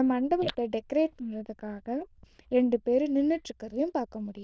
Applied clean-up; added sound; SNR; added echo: neural diffusion model UNIVERSE++.